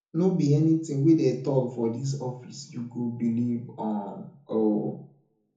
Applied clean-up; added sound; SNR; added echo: none; none; none; reverberation time 0.6 s.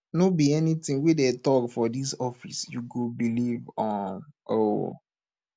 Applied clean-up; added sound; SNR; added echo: none; none; none; none.